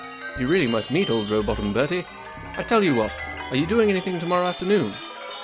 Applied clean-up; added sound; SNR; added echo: none; Chime; 9 dB; none.